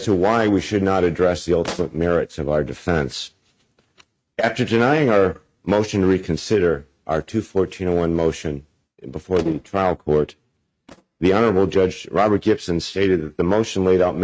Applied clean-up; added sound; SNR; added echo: neural mask model RNNoise.